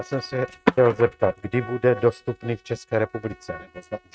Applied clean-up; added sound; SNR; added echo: neural mask model RNNoise.